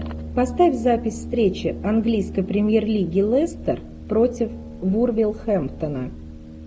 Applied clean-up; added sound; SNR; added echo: none; Brass instrument; 13 dB; none.